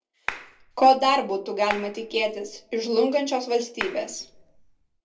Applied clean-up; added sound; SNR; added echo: none; Clapping; 14 dB; reverberation time 0.2 s.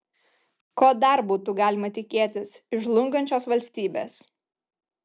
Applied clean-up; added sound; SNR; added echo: none; none; none; none.